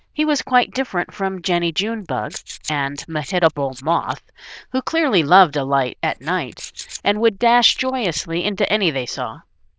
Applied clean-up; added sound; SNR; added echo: neural diffusion model UNIVERSE++.